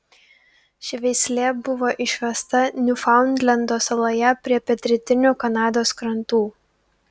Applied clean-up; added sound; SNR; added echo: none; none; none; none.